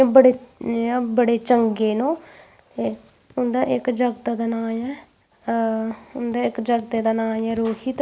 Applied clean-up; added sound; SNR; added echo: none; none; none; none.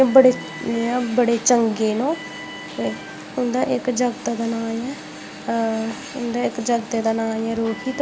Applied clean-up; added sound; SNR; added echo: none; Alarm; 14 dB; none.